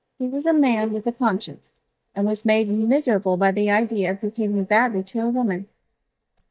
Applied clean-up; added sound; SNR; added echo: neural mask model DeepFilterNet 3.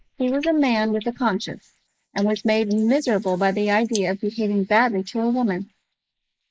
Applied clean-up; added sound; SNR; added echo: neural mask model Resemble Enhance denoiser.